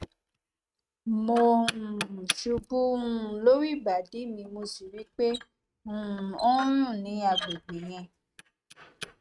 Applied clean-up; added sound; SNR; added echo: neural mask model RNNoise.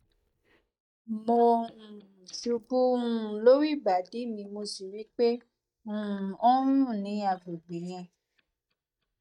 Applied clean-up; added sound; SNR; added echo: neural mask model DeepFilterNet 3.